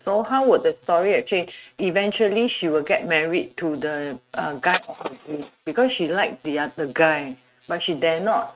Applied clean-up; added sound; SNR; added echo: neural mask model RNNoise.